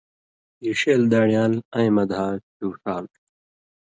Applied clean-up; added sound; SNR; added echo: none; none; none; none.